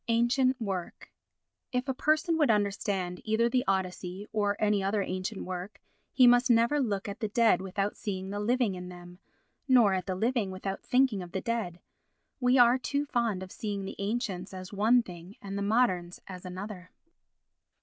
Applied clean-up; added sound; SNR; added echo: none; none; none; none.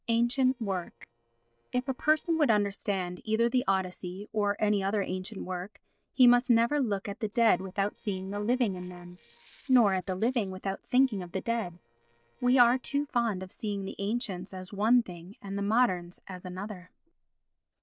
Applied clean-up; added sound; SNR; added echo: neural separator model SepFormer DNS4.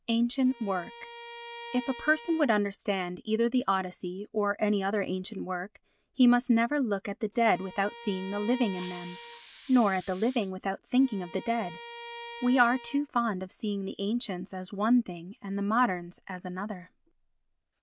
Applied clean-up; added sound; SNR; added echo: none; Bowed string instrument + Hiss; 15 dB; none.